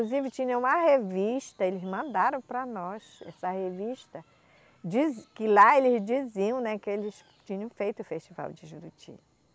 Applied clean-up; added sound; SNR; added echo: none; none; none; none.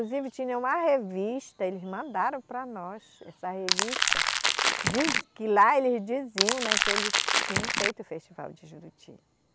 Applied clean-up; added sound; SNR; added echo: none; Crackle; -4 dB; none.